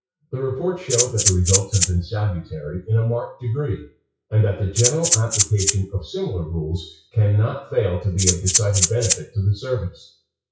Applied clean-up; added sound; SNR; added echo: classical method WPE with log-MMSE.